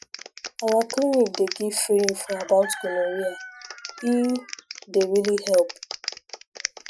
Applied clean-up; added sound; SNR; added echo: classical method Wiener filter.